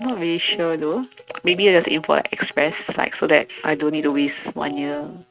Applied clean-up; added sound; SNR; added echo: neural mask model RNNoise.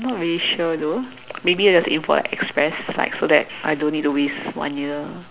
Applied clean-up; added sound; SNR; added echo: none; none; none; none.